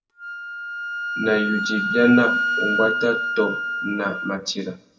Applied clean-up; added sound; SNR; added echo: none; Wind instrument, woodwind instrument; 2 dB; reverberation time 0.8 s.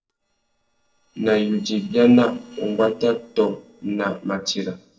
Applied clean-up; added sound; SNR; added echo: neural separator model SepFormer DNS4.